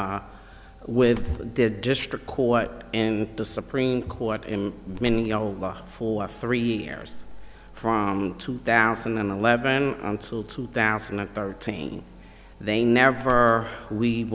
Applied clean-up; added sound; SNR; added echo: none; Bird; 7 dB; none.